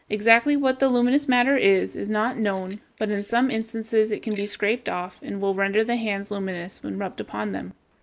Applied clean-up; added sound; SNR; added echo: neural mask model Resemble Enhance denoiser.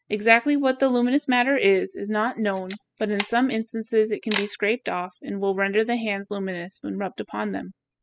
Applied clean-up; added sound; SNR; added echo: classical method spectral subtraction.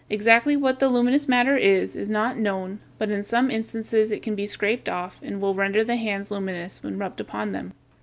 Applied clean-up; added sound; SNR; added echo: none; none; none; none.